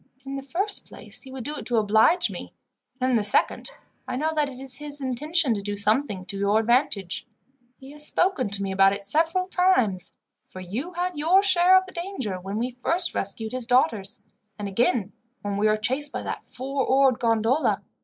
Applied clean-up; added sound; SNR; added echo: neural mask model Resemble Enhance denoiser.